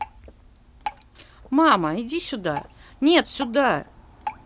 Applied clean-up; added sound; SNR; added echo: none; Drip; 15 dB; none.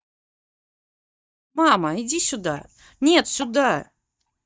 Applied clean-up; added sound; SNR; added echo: neural mask model DeepFilterNet 3.